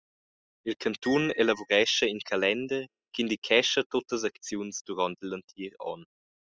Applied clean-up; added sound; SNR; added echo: classical method spectral subtraction.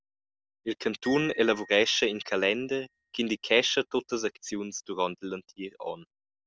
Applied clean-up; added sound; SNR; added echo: none; Glockenspiel; 19 dB; none.